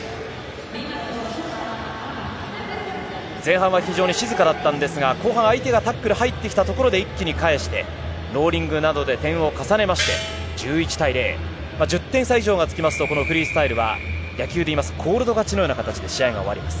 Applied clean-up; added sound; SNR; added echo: none; Gong; 8 dB; none.